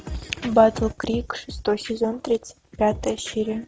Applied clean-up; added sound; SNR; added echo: none; none; none; none.